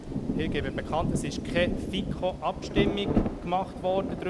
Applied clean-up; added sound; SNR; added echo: none; Rain; -1 dB; none.